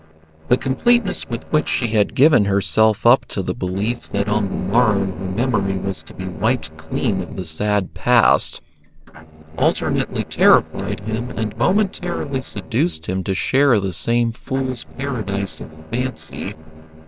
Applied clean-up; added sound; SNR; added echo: neural separator model SepFormer DNS4.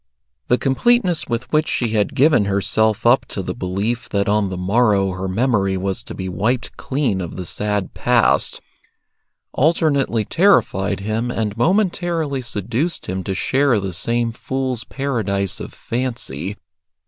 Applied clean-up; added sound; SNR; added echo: none; none; none; none.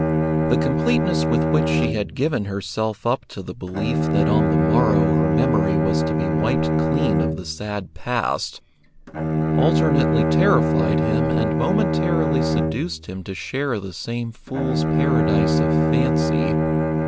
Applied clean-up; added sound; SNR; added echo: none; Bowed string instrument; -5 dB; none.